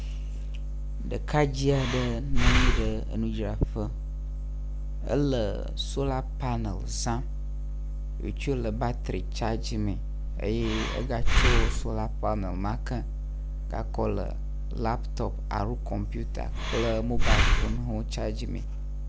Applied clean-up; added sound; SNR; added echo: none; Breathing; -3 dB; none.